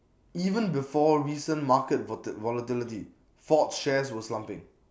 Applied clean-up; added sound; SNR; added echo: none; none; none; none.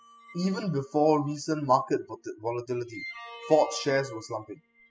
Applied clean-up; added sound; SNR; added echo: classical method spectral subtraction.